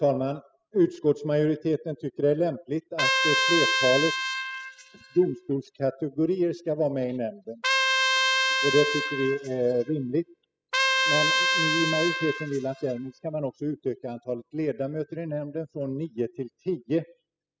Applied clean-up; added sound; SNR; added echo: classical method spectral subtraction.